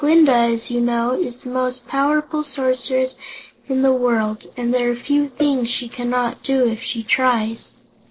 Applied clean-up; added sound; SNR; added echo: neural separator model SepFormer DNS4.